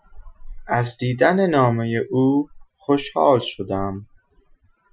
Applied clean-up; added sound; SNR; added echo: classical method Wiener filter.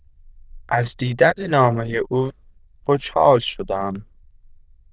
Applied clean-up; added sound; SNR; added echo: neural diffusion model UNIVERSE++.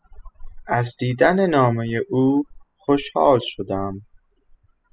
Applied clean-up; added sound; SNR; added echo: classical method spectral subtraction.